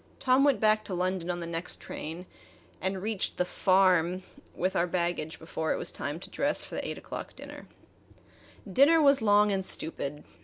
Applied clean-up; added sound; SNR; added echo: none; none; none; none.